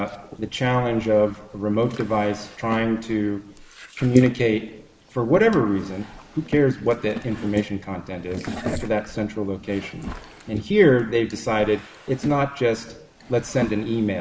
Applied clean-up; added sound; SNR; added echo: neural mask model Resemble Enhance denoiser.